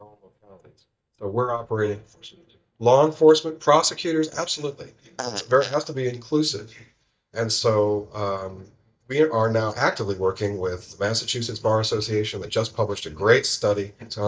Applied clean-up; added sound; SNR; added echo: neural mask model DeepFilterNet 3.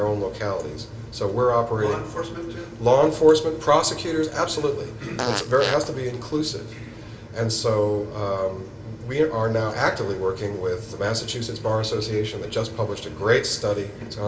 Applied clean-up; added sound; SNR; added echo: none; Fart; 8 dB; reverberation time 0.5 s.